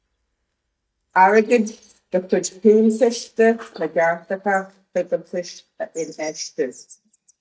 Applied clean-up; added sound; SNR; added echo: neural mask model DeepFilterNet 3.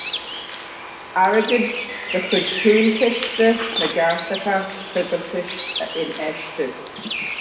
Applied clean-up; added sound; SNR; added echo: none; Bird; 5 dB; reverberation time 1.5 s.